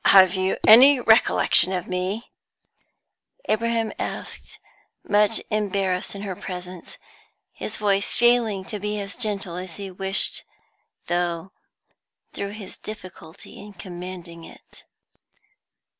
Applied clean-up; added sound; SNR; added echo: none; none; none; none.